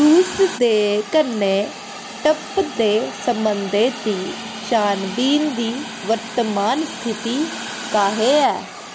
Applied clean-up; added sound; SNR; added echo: none; Hiss; 11 dB; none.